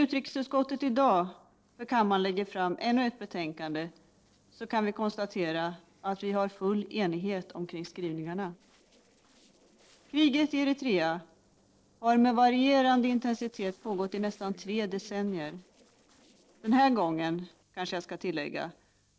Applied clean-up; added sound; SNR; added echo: neural separator model SepFormer DNS4.